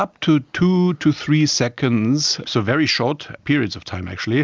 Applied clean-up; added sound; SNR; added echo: none; none; none; none.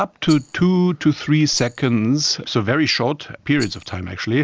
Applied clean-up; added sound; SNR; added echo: none; Rattle; 20 dB; none.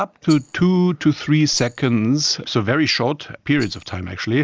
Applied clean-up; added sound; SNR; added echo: neural mask model DeepFilterNet 3.